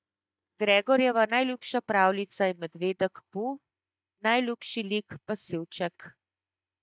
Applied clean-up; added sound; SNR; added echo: neural mask model DeepFilterNet 3.